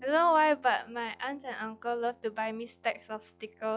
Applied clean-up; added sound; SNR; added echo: classical method log-MMSE.